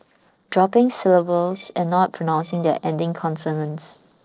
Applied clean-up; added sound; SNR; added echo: neural separator model SepFormer DNS4.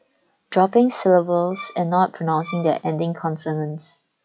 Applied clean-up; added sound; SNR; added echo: classical method log-MMSE.